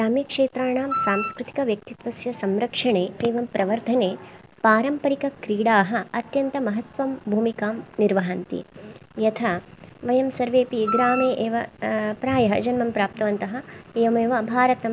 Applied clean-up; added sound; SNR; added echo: none; Wind instrument, woodwind instrument; 5 dB; none.